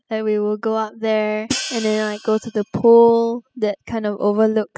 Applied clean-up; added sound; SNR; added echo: classical method spectral subtraction.